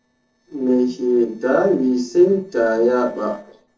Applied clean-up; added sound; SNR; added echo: neural separator model SepFormer DNS4.